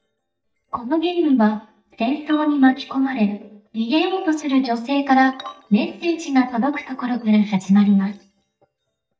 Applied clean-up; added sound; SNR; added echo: neural mask model DeepFilterNet 3.